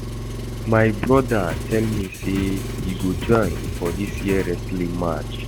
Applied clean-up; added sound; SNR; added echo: none; Drum kit + Engine; 5 dB; none.